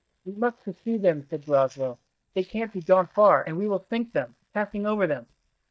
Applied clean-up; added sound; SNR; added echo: neural mask model DeepFilterNet 3.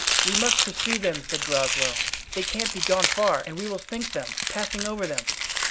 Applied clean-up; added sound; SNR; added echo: none; Domestic sounds, home sounds; -2 dB; none.